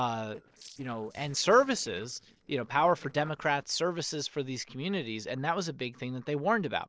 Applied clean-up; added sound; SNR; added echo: neural separator model SepFormer DNS4.